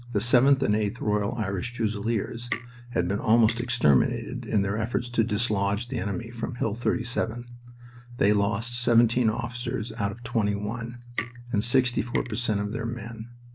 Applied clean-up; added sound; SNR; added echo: none; Tick; 15 dB; none.